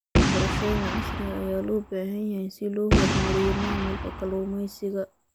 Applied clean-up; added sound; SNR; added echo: none; Boom; -2 dB; none.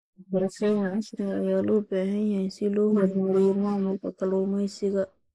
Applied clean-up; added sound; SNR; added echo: neural mask model Resemble Enhance denoiser.